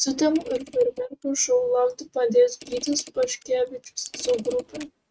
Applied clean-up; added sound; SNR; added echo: neural mask model RNNoise.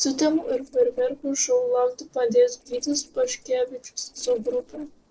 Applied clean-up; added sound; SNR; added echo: neural separator model SepFormer DNS4.